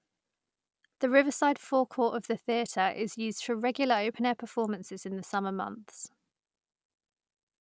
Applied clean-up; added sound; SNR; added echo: none; none; none; none.